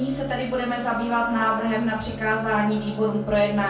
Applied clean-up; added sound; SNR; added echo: none; Bowed string instrument; 12 dB; reverberation time 0.3 s.